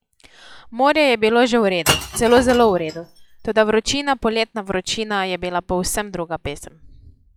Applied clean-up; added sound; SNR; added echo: classical method log-MMSE.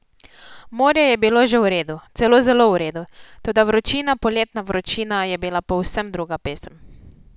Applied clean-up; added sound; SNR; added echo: none; none; none; none.